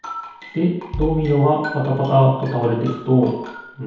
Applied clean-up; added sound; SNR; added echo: none; Bass drum; 14 dB; reverberation time 2.2 s.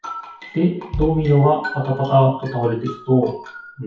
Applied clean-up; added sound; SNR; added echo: classical method WPE with log-MMSE.